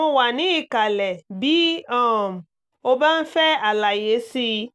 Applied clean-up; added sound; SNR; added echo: none; none; none; none.